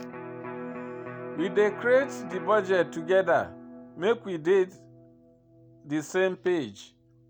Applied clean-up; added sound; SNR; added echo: none; Electric guitar; 13 dB; none.